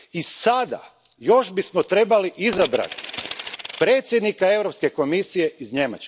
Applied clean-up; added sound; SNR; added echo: none; Coin (dropping); 13 dB; none.